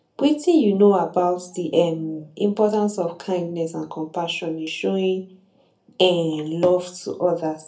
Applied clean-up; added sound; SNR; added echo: none; none; none; reverberation time 0.3 s.